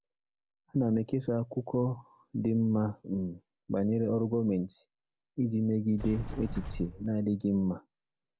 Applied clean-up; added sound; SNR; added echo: none; Sliding door; 7 dB; none.